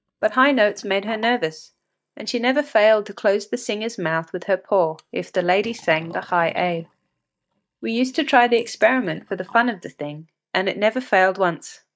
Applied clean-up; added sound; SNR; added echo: neural mask model DeepFilterNet 3.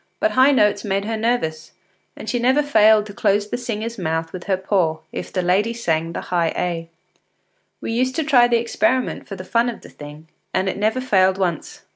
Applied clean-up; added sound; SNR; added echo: none; none; none; none.